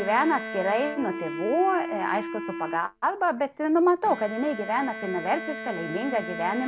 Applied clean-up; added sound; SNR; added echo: none; Bowed string instrument + Wind instrument, woodwind instrument; 9 dB; none.